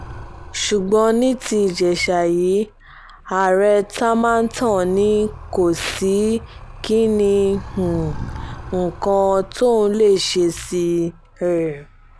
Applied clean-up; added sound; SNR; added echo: none; Animal; 17 dB; none.